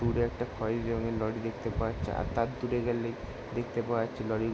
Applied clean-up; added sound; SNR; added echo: none; none; none; none.